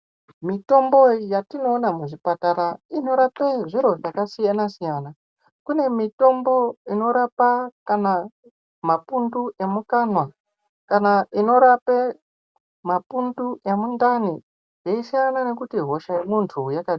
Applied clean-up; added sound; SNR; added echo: none; none; none; none.